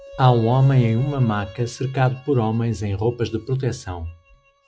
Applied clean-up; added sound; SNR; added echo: classical method log-MMSE.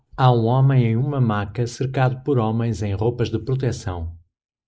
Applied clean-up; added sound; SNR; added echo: neural mask model Resemble Enhance denoiser.